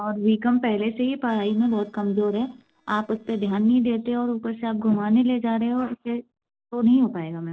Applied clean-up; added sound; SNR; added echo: neural separator model SepFormer DNS4.